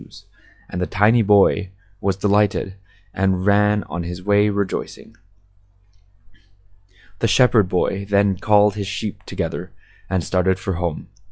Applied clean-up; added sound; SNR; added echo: classical method log-MMSE.